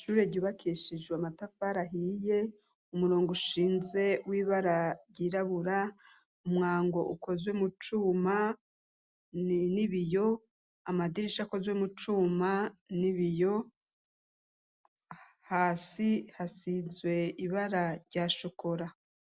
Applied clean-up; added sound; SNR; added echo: none; none; none; none.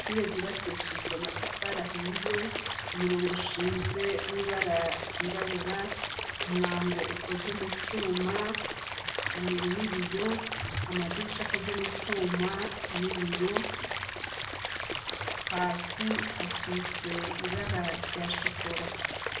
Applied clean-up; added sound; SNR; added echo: none; Stream / Liquid; 0 dB; reverberation time 0.7 s.